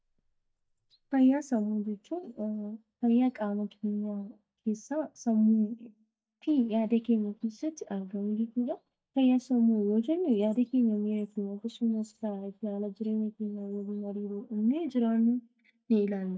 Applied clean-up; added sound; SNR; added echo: neural mask model DeepFilterNet 3.